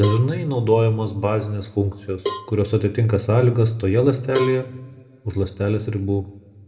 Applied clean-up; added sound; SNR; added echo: none; Cowbell; 15 dB; reverberation time 1.3 s.